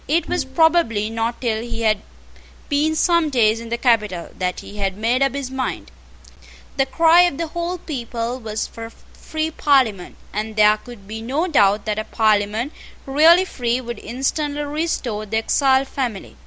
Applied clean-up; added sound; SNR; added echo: none; Bowed string instrument; 15 dB; none.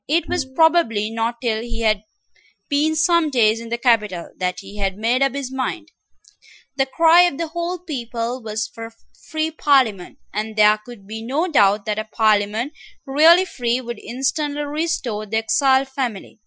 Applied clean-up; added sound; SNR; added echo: classical method Wiener filter.